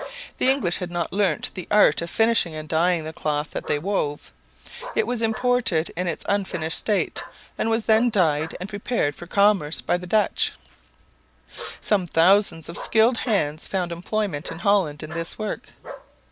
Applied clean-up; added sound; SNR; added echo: none; Bark; 18 dB; none.